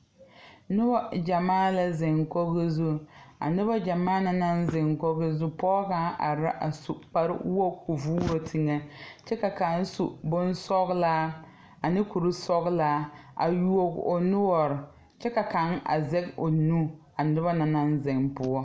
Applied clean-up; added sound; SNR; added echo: none; none; none; none.